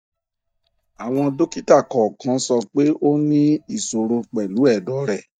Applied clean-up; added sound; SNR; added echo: neural mask model DeepFilterNet 3.